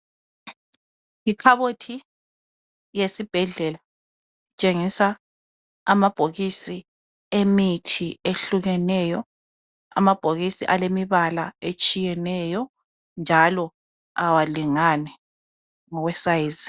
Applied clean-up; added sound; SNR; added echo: none; none; none; none.